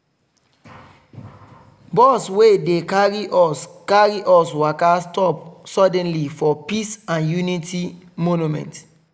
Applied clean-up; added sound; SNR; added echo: none; none; none; none.